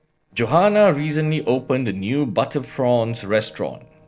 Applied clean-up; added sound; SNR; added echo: neural separator model SepFormer DNS4.